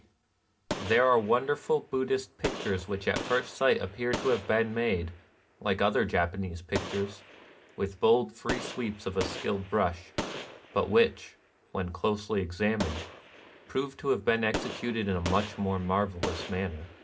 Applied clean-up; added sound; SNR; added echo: none; Gunshot, gunfire; 11 dB; reverberation time 0.3 s.